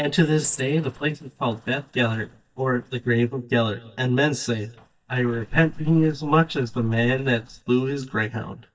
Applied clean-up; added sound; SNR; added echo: neural mask model DeepFilterNet 3.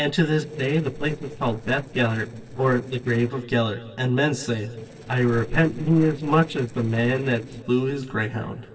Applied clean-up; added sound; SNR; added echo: neural separator model SepFormer DNS4.